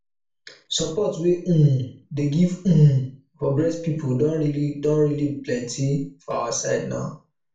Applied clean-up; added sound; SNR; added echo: none; none; none; reverberation time 0.3 s.